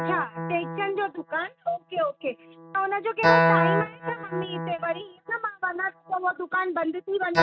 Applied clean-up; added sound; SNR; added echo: neural mask model RNNoise.